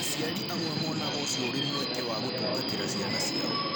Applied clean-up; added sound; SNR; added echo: none; Subway, metro, underground; -4 dB; none.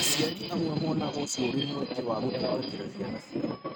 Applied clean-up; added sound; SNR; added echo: neural mask model RNNoise.